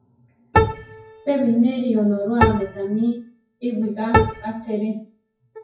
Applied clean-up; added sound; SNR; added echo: classical method WPE with log-MMSE.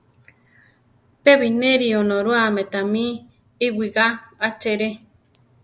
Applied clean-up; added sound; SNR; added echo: none; none; none; none.